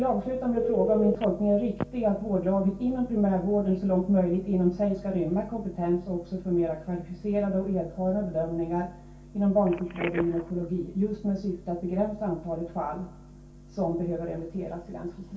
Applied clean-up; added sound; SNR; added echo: none; Telephone; 12 dB; reverberation time 0.2 s.